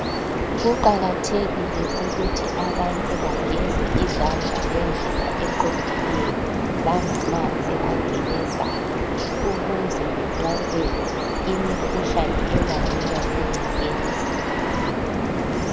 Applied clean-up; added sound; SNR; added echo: none; Bird vocalization, bird call, bird song; -5 dB; none.